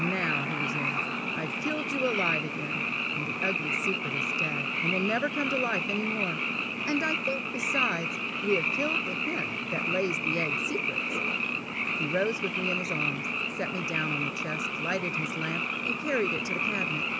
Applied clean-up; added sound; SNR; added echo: none; Frog; -4 dB; none.